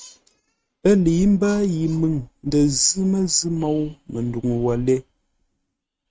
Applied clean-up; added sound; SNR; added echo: neural mask model RNNoise.